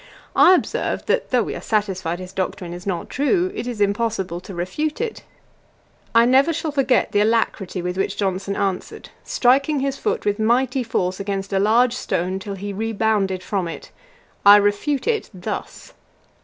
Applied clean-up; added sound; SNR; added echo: none; none; none; none.